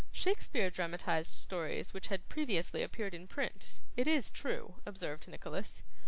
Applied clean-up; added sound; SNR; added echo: none; none; none; none.